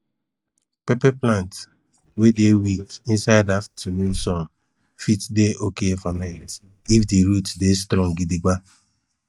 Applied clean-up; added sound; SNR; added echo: neural mask model DeepFilterNet 3.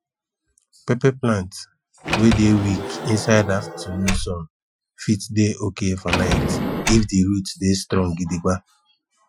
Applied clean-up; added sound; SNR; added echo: classical method Wiener filter.